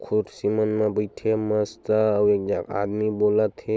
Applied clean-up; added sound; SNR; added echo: none; none; none; none.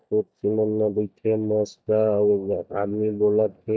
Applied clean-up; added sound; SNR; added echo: neural mask model DeepFilterNet 3.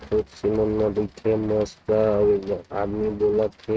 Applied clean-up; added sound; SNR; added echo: neural mask model RNNoise.